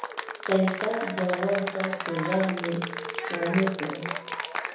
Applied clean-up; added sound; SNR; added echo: none; Applause / Cheering; 4 dB; reverberation time 1.0 s.